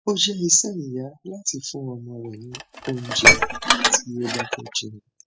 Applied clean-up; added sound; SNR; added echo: classical method spectral subtraction.